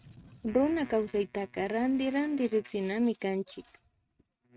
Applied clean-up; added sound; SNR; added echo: neural mask model RNNoise.